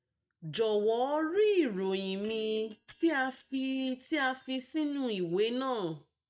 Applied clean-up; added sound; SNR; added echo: neural mask model DeepFilterNet 3.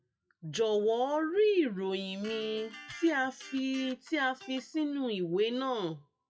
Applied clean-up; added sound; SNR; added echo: classical method WPE with log-MMSE.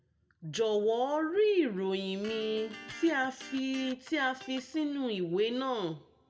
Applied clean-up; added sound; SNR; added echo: none; Electric guitar; 17 dB; reverberation time 0.6 s.